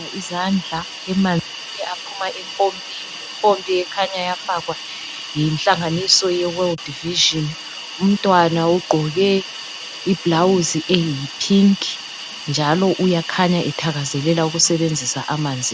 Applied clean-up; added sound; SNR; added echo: none; Hiss; 12 dB; none.